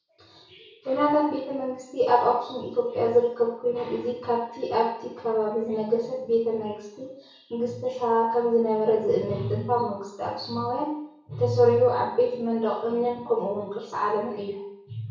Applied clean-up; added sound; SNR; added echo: none; none; none; reverberation time 0.6 s.